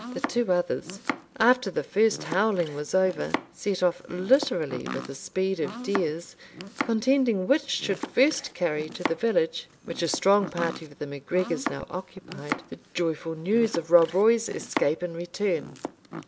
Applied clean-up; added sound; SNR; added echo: none; Domestic sounds, home sounds; 11 dB; none.